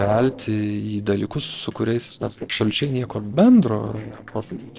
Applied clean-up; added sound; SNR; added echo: neural separator model SepFormer DNS4.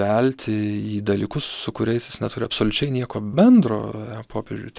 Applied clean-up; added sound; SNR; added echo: none; none; none; none.